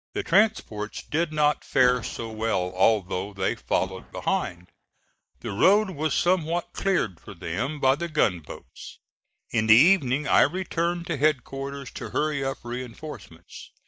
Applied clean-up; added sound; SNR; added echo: neural mask model DeepFilterNet 3.